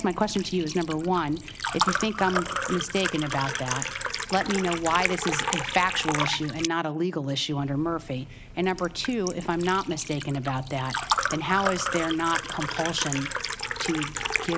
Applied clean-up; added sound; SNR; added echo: none; Liquid; 4 dB; none.